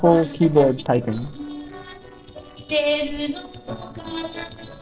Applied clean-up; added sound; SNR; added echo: neural separator model SepFormer DNS4.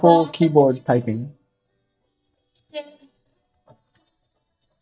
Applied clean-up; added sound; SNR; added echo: neural mask model DeepFilterNet 3.